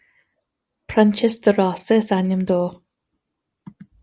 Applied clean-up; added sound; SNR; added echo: none; none; none; none.